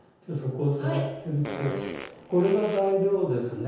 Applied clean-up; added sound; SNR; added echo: none; Fart; 12 dB; reverberation time 0.9 s.